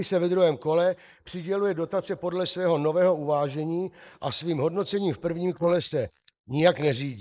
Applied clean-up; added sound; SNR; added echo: neural mask model Resemble Enhance denoiser.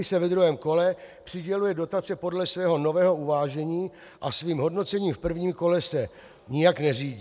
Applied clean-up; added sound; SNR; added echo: none; none; none; none.